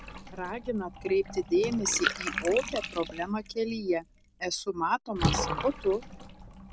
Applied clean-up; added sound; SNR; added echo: none; Bathtub (filling or washing) / Water; 5 dB; none.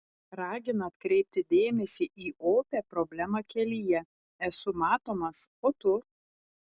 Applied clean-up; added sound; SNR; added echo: none; none; none; none.